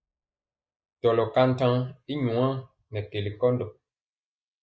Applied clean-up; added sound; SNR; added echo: neural mask model Resemble Enhance denoiser.